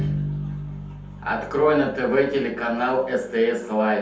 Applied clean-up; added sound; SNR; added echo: none; Bowed string instrument; 10 dB; reverberation time 0.6 s.